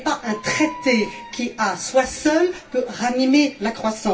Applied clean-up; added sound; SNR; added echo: none; Squeak; 19 dB; reverberation time 0.2 s.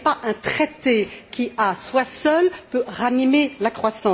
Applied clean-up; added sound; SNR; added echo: none; none; none; none.